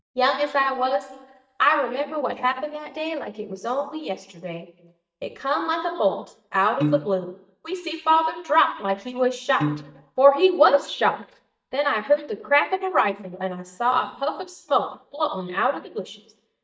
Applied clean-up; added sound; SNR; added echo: neural mask model DeepFilterNet 3.